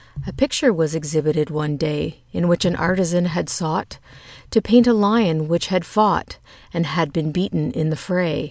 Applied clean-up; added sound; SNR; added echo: none; none; none; none.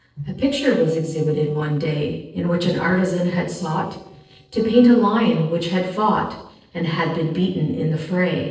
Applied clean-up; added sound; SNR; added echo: neural separator model SepFormer DNS4.